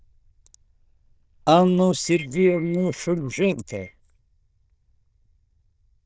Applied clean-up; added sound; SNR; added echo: neural diffusion model UNIVERSE++.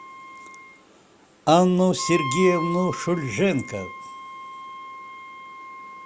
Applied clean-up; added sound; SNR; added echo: none; Wind instrument, woodwind instrument; 10 dB; none.